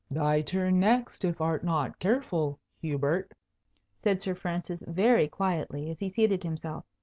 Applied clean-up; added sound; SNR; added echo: none; none; none; none.